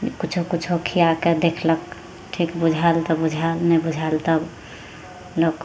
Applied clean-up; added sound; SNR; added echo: none; none; none; none.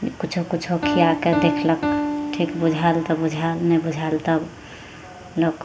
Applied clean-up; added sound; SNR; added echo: none; Piano; 6 dB; none.